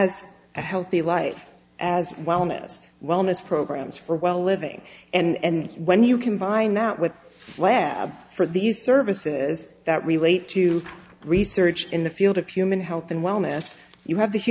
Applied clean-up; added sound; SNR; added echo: none; none; none; none.